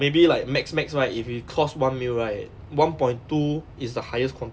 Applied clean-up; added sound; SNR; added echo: none; none; none; none.